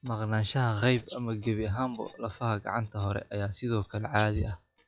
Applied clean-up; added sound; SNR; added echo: classical method log-MMSE.